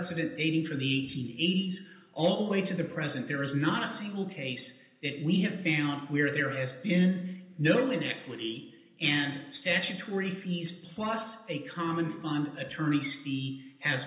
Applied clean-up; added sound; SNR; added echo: none; none; none; reverberation time 0.8 s.